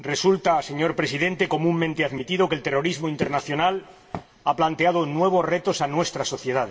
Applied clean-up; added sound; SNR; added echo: none; Walk, footsteps; 13 dB; reverberation time 0.3 s.